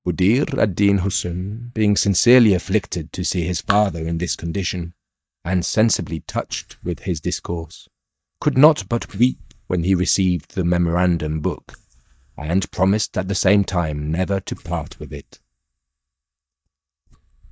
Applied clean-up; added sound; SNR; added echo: neural mask model DeepFilterNet 3.